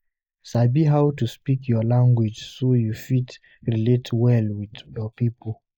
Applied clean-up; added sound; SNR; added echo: neural mask model Resemble Enhance denoiser.